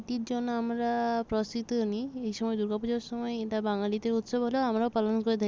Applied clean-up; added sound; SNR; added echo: none; none; none; none.